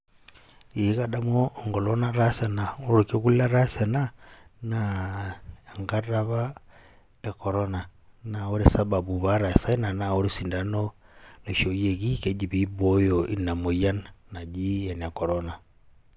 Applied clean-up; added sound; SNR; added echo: none; none; none; none.